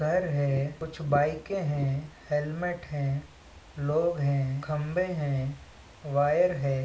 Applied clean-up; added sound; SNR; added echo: none; Fireworks / Ocean; 19 dB; reverberation time 0.4 s.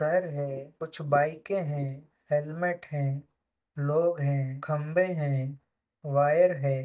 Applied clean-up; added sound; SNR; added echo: neural mask model DeepFilterNet 3.